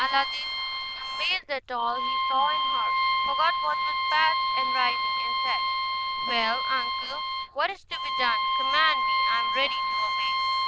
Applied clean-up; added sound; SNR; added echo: neural diffusion model UNIVERSE++.